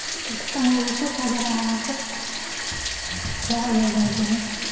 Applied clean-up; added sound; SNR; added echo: none; Bathtub (filling or washing); 4 dB; reverberation time 2.2 s.